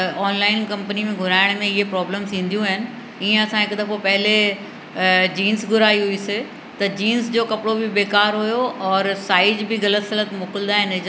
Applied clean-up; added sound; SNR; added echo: none; none; none; none.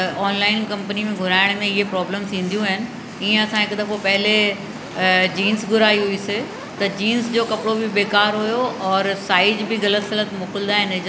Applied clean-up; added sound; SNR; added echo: none; Fire; 14 dB; none.